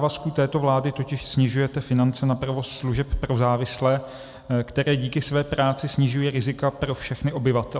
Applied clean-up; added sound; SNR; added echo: none; none; none; none.